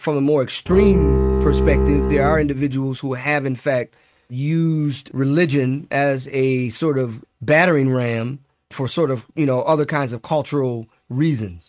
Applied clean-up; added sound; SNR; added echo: neural mask model RNNoise.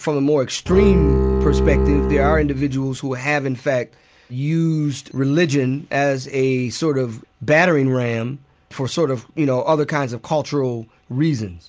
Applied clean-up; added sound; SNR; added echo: none; Bowed string instrument; -2 dB; none.